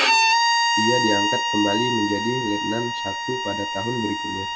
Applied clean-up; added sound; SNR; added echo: none; Bowed string instrument; -4 dB; none.